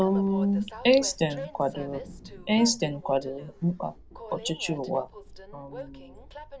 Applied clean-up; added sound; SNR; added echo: none; Train; 15 dB; none.